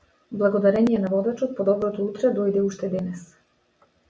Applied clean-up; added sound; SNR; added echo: none; none; none; none.